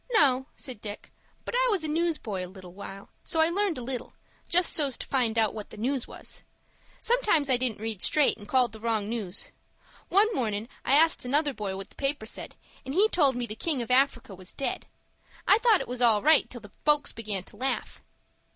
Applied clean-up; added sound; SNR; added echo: none; none; none; none.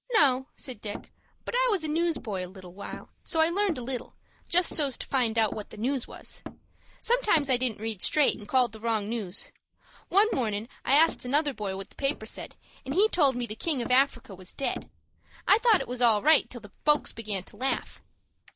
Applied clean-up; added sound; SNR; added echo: neural mask model Resemble Enhance denoiser.